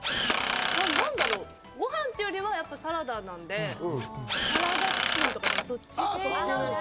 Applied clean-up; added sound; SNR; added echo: none; Drill; -2 dB; none.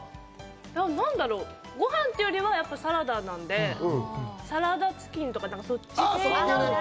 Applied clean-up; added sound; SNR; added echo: none; none; none; none.